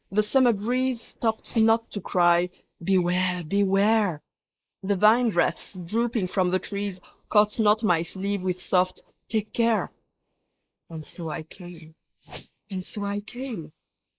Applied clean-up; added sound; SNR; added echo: neural mask model Resemble Enhance denoiser.